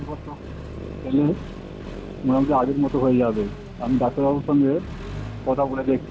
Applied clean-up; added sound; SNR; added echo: none; Accelerating, revving, vroom; 13 dB; none.